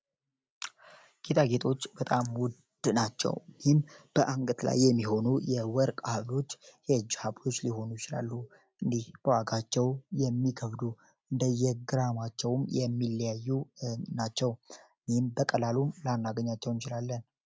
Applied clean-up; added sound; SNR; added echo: none; none; none; none.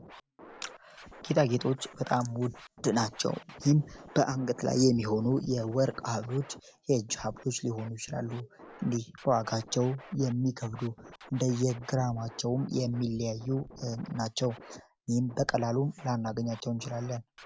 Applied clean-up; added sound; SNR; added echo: none; Scratching (performance technique); 20 dB; none.